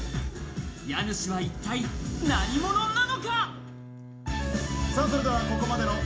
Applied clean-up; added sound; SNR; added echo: none; Bowed string instrument; 18 dB; reverberation time 0.4 s.